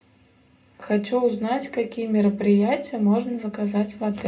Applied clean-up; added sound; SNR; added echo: none; none; none; reverberation time 0.2 s.